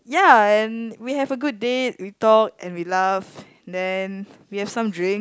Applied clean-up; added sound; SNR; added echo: none; none; none; none.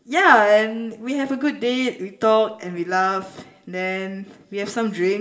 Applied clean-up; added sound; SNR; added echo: none; none; none; reverberation time 0.5 s.